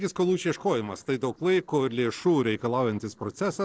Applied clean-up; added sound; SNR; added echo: neural separator model SepFormer DNS4.